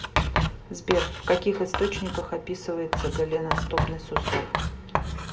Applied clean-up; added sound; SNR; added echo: none; Writing; 0 dB; reverberation time 0.3 s.